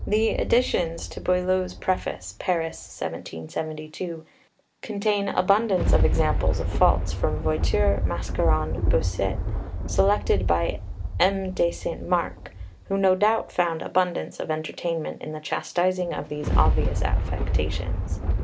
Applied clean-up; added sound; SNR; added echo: none; Thunder; 1 dB; none.